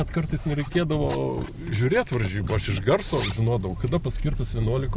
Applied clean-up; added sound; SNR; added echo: none; Zipper (clothing); 18 dB; none.